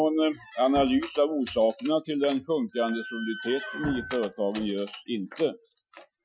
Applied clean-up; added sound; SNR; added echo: classical method Wiener filter.